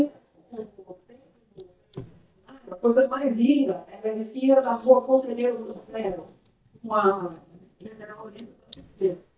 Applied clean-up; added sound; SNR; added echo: neural mask model DeepFilterNet 3.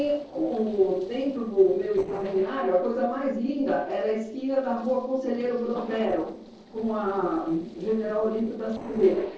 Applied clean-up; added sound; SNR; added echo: neural separator model SepFormer DNS4.